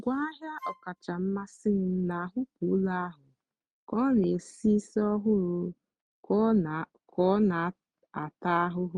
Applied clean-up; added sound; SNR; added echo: neural mask model RNNoise.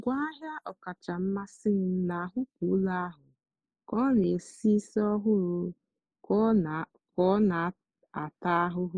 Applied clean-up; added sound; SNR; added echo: neural mask model Resemble Enhance denoiser.